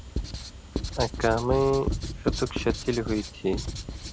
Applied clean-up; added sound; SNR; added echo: none; Writing; 4 dB; none.